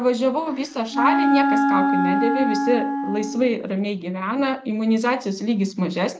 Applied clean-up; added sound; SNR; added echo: none; Wind instrument, woodwind instrument; -1 dB; none.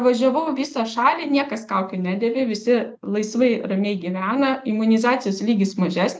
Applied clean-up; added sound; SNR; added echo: none; none; none; none.